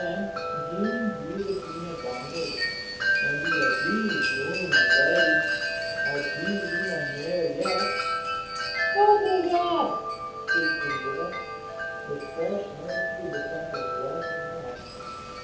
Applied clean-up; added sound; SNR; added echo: none; Wind chime; -2 dB; reverberation time 0.7 s.